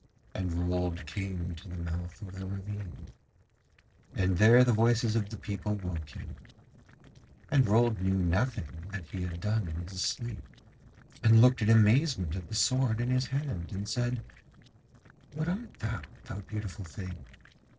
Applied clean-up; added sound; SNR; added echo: neural separator model SepFormer DNS4.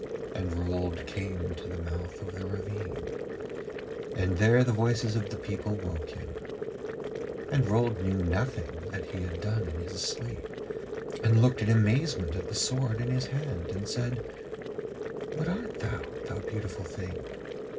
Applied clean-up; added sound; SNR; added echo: none; Boiling; 6 dB; reverberation time 0.4 s.